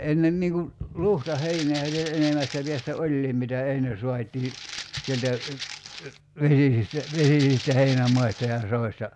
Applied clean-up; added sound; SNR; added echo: none; Rattle (instrument); 14 dB; none.